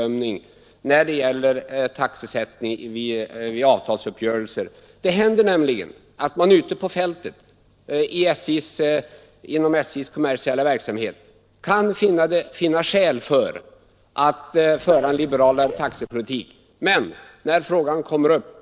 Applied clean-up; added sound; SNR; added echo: neural separator model SepFormer DNS4.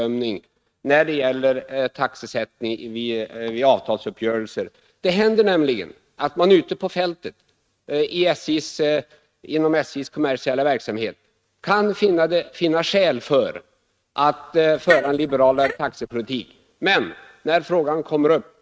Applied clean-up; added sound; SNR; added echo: neural mask model RNNoise.